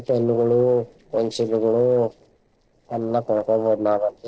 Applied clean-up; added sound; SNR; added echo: neural separator model SepFormer DNS4.